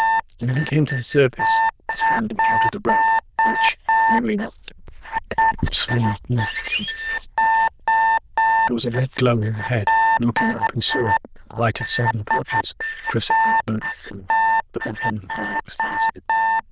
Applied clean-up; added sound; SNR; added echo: neural diffusion model UNIVERSE++.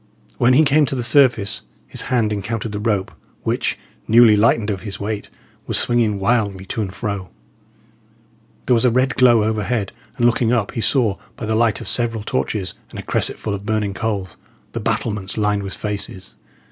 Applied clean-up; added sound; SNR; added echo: none; none; none; none.